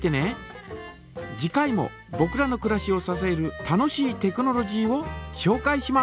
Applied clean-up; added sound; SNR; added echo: none; none; none; none.